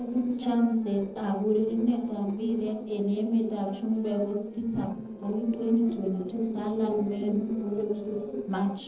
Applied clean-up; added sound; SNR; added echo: neural separator model SepFormer DNS4.